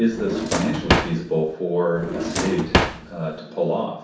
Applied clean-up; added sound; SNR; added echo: none; Drawer open or close; 0 dB; reverberation time 0.6 s.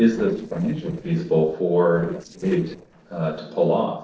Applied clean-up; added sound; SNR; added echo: neural separator model SepFormer DNS4.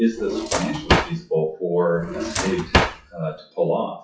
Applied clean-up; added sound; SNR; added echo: classical method WPE with log-MMSE.